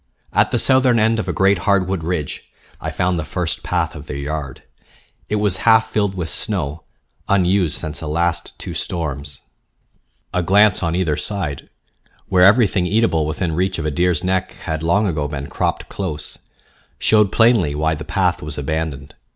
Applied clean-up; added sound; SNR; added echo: none; none; none; none.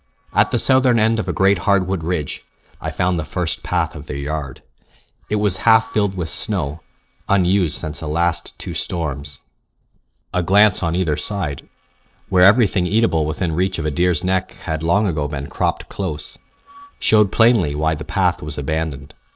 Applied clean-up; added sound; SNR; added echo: neural separator model SepFormer DNS4.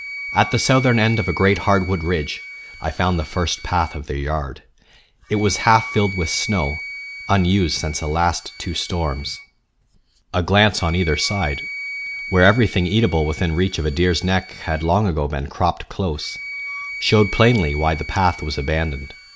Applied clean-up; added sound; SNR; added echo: none; Wind instrument, woodwind instrument; 13 dB; none.